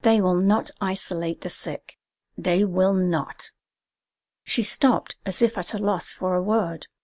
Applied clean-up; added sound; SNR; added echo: none; none; none; none.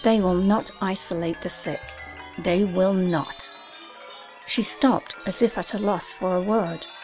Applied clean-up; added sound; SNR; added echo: none; Chime; 18 dB; none.